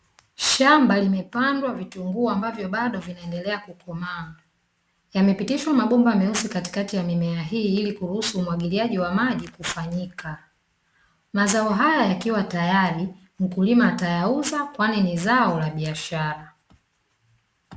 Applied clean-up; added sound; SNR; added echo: none; none; none; none.